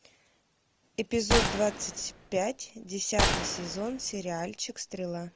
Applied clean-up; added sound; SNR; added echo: none; Gunshot, gunfire; 0 dB; none.